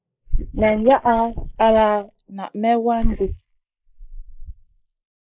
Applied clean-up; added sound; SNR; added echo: neural mask model Resemble Enhance denoiser.